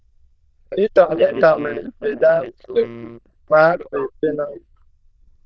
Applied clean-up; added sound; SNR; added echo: neural diffusion model UNIVERSE++.